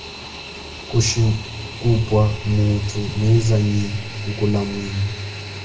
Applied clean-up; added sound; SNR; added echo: none; Fixed-wing aircraft, airplane; 14 dB; reverberation time 0.6 s.